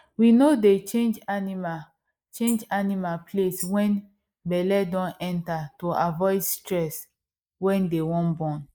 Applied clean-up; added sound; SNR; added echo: neural mask model Resemble Enhance denoiser.